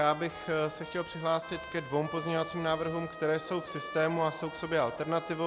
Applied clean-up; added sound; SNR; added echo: none; Trumpet; 13 dB; none.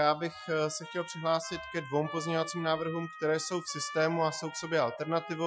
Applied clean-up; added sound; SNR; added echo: classical method Wiener filter.